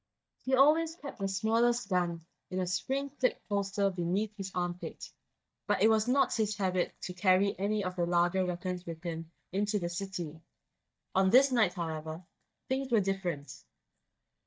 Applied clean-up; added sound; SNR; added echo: neural mask model DeepFilterNet 3.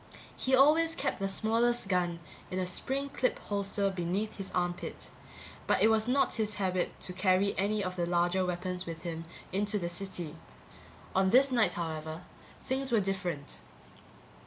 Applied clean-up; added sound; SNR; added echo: none; none; none; none.